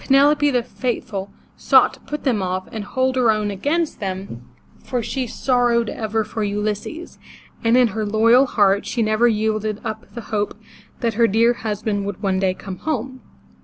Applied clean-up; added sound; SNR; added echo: none; none; none; none.